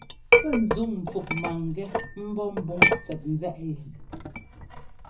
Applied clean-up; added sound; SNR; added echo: none; Chink, clink; -4 dB; reverberation time 0.4 s.